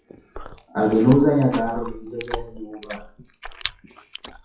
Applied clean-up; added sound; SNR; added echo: classical method WPE with log-MMSE.